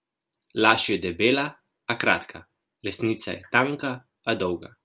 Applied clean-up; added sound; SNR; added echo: none; none; none; none.